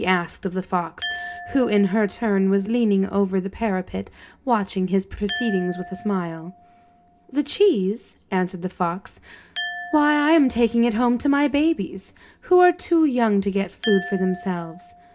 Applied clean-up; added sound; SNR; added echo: none; Glass; 16 dB; reverberation time 0.3 s.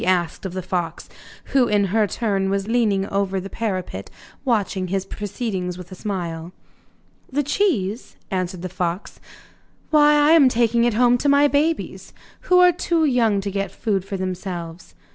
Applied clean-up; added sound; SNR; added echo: none; none; none; none.